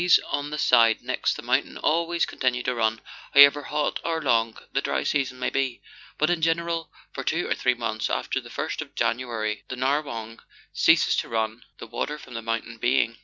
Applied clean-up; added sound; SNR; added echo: none; none; none; none.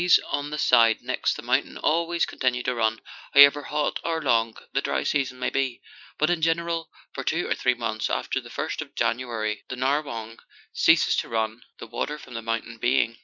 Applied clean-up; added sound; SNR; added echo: neural mask model Resemble Enhance denoiser.